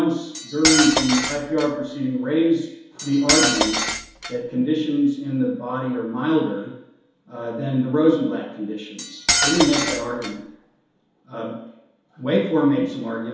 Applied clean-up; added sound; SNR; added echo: none; Cutlery, silverware; 1 dB; reverberation time 2.2 s.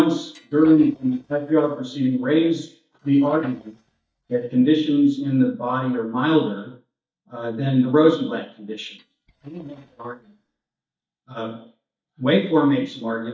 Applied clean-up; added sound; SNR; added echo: neural mask model DeepFilterNet 3.